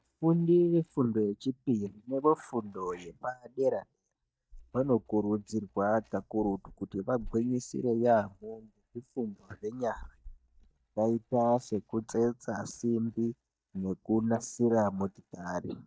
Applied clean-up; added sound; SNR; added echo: neural mask model DeepFilterNet 3.